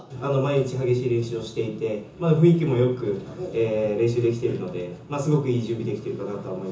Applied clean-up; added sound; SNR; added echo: none; none; none; reverberation time 0.6 s.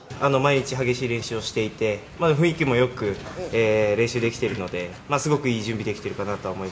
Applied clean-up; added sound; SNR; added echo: none; none; none; none.